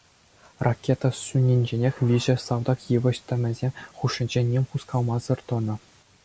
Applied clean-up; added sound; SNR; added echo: none; none; none; none.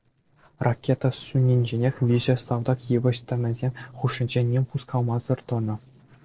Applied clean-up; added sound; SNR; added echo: neural separator model SepFormer DNS4.